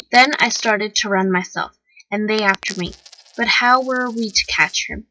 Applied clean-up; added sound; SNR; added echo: classical method log-MMSE.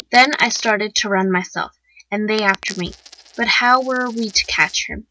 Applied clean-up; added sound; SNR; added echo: none; Coin (dropping); 19 dB; none.